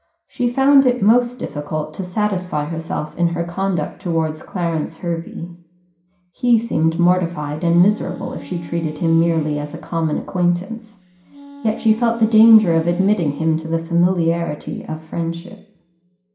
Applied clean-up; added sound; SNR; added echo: none; Wind instrument, woodwind instrument; 19 dB; reverberation time 0.5 s.